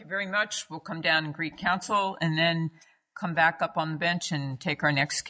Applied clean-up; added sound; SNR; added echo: neural mask model Resemble Enhance denoiser.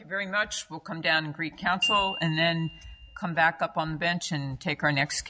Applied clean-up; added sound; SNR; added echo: none; Glockenspiel; 8 dB; none.